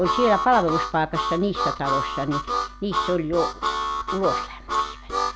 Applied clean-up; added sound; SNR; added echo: none; Harmonica; 2 dB; none.